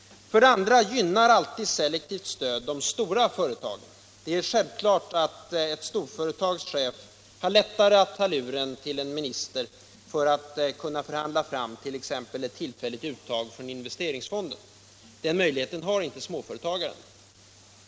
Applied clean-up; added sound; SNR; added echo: none; none; none; none.